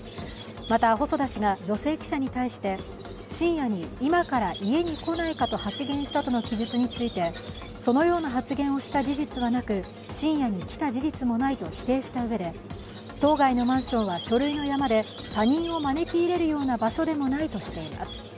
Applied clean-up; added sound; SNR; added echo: none; Squeak; 14 dB; none.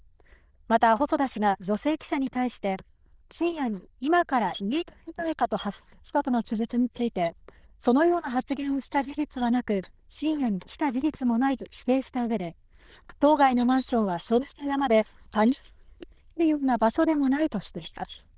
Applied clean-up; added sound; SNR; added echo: neural diffusion model UNIVERSE++.